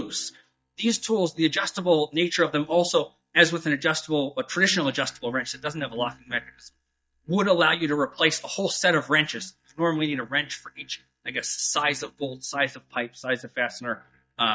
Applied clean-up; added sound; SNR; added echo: neural mask model DeepFilterNet 3.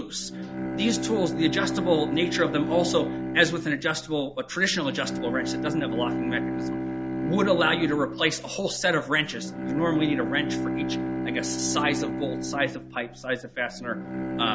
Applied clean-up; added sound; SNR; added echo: none; Bowed string instrument; 3 dB; none.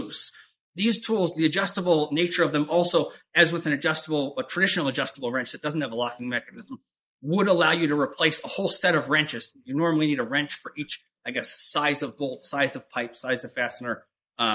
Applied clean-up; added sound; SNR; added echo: neural mask model Resemble Enhance denoiser.